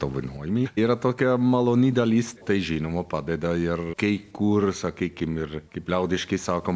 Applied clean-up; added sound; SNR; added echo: none; none; none; none.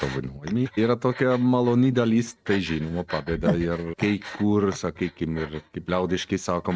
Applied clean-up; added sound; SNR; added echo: neural mask model RNNoise.